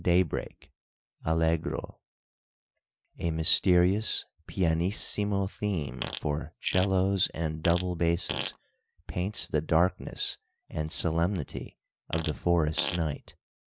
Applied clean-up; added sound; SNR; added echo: neural mask model Resemble Enhance denoiser.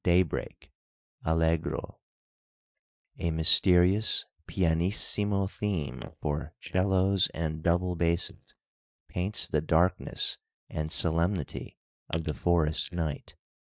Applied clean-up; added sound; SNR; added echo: neural mask model DeepFilterNet 3.